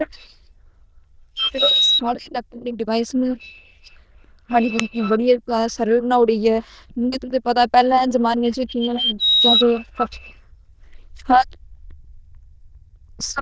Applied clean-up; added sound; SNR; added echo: neural diffusion model UNIVERSE++.